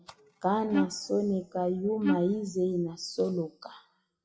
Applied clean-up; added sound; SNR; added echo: classical method WPE with log-MMSE.